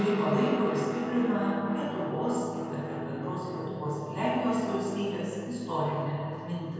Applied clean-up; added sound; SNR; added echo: none; Guitar; 9 dB; reverberation time 2.1 s.